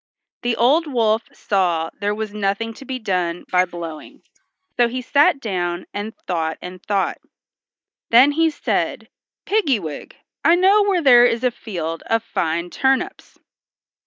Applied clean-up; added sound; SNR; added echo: neural mask model DeepFilterNet 3.